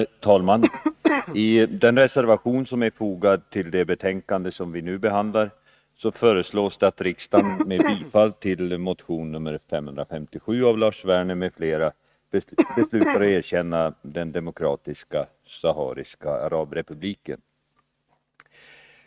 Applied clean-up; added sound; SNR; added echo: neural mask model RNNoise.